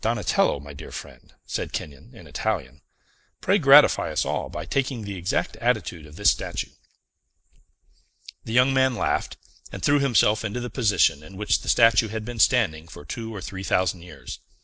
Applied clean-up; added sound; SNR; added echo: none; none; none; none.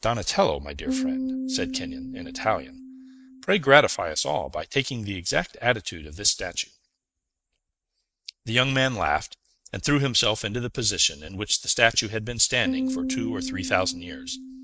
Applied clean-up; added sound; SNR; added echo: neural mask model RNNoise.